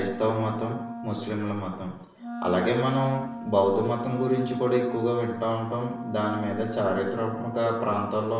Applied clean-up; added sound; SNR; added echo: none; Wind instrument, woodwind instrument; 9 dB; reverberation time 0.7 s.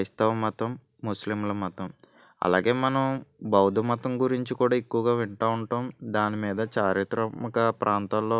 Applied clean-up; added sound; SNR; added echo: none; none; none; none.